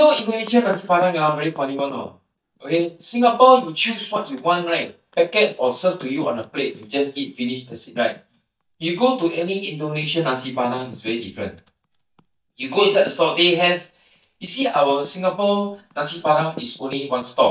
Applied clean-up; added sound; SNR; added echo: neural mask model DeepFilterNet 3.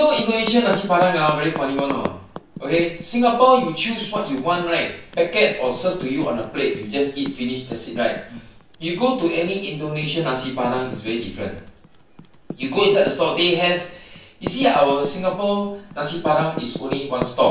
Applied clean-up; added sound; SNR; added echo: none; Typing; 15 dB; reverberation time 0.3 s.